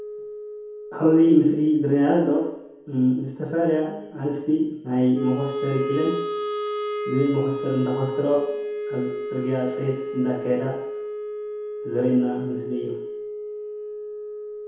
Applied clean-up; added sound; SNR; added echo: none; Wind instrument, woodwind instrument; 7 dB; reverberation time 2.0 s.